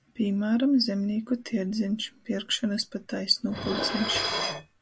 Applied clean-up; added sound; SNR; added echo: none; Dishes, pots, and pans; 7 dB; none.